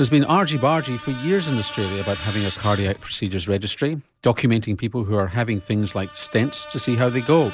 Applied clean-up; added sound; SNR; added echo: none; Screech; 15 dB; none.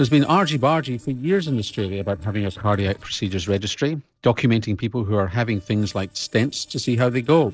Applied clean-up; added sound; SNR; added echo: neural separator model SepFormer DNS4.